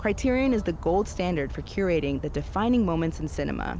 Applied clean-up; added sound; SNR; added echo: none; Bird vocalization, bird call, bird song; 10 dB; none.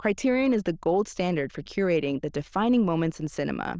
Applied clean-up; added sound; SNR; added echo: neural diffusion model UNIVERSE++.